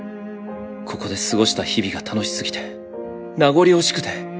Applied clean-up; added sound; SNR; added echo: none; none; none; none.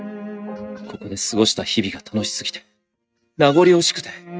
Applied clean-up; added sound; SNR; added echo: neural mask model RNNoise.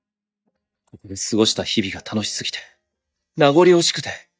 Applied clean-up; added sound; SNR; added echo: neural mask model DeepFilterNet 3.